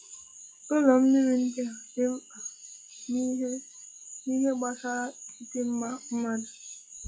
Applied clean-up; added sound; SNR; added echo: classical method log-MMSE.